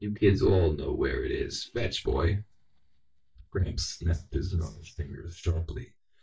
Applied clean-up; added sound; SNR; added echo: neural mask model DeepFilterNet 3.